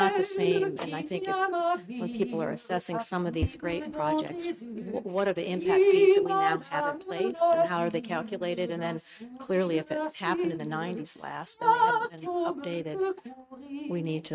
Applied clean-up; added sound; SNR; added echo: neural mask model RNNoise.